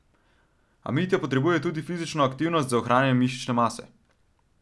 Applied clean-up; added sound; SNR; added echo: none; none; none; none.